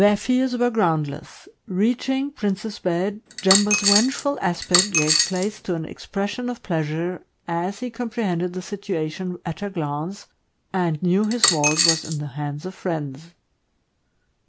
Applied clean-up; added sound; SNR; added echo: none; Coin (dropping); -2 dB; none.